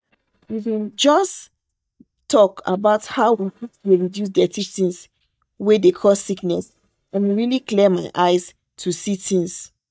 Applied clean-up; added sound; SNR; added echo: neural mask model DeepFilterNet 3.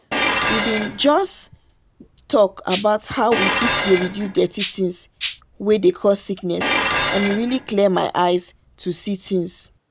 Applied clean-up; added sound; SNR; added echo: none; Dishes, pots, and pans + Rattle (instrument); 4 dB; none.